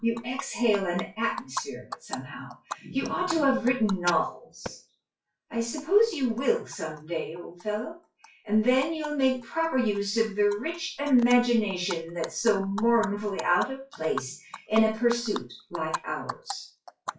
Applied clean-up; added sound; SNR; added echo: classical method WPE with log-MMSE.